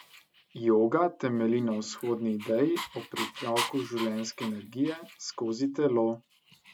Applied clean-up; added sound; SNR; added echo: none; Dog; 13 dB; none.